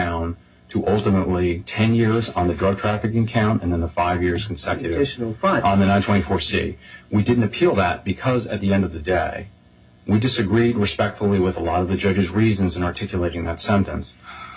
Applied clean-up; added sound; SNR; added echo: none; none; none; reverberation time 0.4 s.